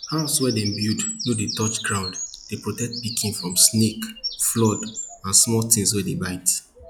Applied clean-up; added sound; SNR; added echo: classical method log-MMSE.